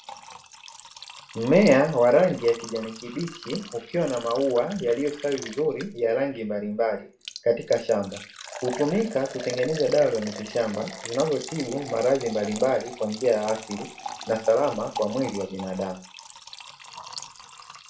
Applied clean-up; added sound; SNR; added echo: none; Liquid; 14 dB; reverberation time 0.3 s.